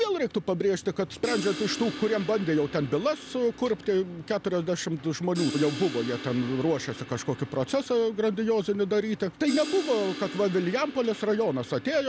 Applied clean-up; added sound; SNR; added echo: none; Crash cymbal; 13 dB; none.